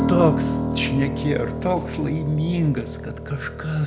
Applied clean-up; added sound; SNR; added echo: none; Piano; 2 dB; none.